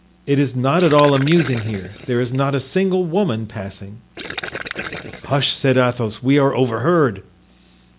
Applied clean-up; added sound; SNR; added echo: none; Gurgling; 13 dB; none.